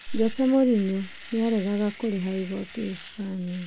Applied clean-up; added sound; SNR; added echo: none; Domestic sounds, home sounds; 17 dB; none.